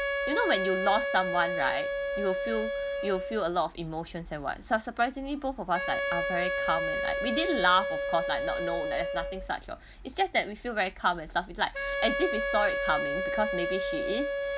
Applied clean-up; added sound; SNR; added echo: none; Wind instrument, woodwind instrument; 2 dB; none.